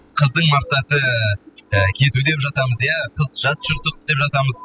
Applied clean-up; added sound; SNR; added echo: classical method spectral subtraction.